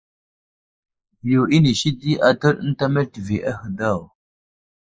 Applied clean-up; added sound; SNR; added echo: neural mask model Resemble Enhance denoiser.